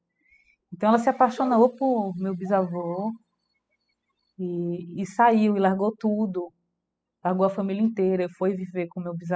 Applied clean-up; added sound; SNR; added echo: classical method spectral subtraction.